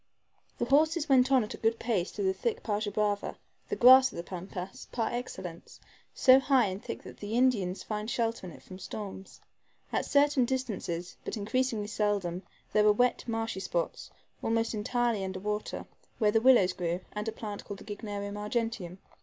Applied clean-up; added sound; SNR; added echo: none; none; none; none.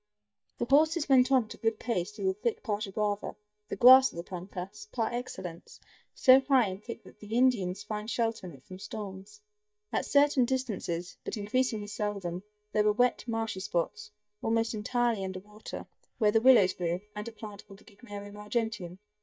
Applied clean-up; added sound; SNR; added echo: neural mask model DeepFilterNet 3.